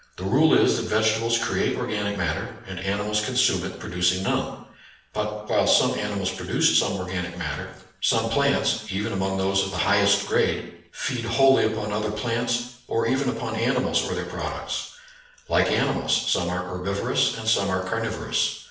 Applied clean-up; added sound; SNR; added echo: none; none; none; reverberation time 0.7 s.